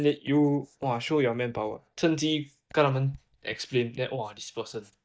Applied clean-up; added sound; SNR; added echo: neural mask model DeepFilterNet 3.